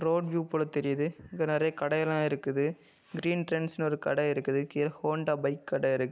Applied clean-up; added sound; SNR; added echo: none; none; none; none.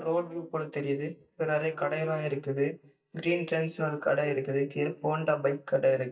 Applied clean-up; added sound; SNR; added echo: neural mask model DeepFilterNet 3.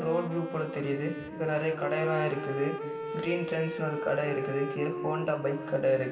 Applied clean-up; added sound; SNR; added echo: none; Wind instrument, woodwind instrument; 6 dB; reverberation time 2.5 s.